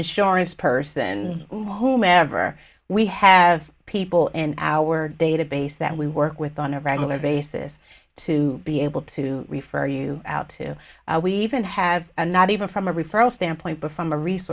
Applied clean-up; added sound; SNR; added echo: none; none; none; none.